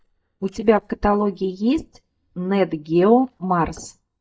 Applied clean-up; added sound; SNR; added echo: neural mask model DeepFilterNet 3.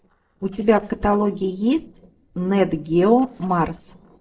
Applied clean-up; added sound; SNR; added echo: neural separator model SepFormer DNS4.